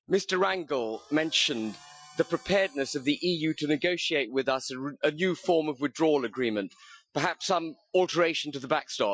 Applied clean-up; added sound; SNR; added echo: classical method Wiener filter.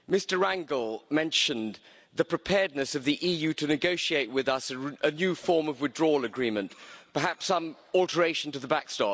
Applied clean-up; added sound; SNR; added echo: none; none; none; none.